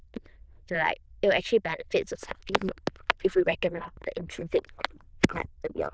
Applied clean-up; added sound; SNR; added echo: neural diffusion model UNIVERSE++.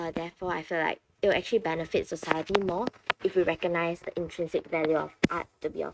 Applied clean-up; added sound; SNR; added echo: neural mask model RNNoise.